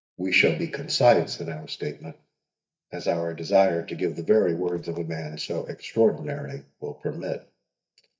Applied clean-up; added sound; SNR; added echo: neural mask model DeepFilterNet 3.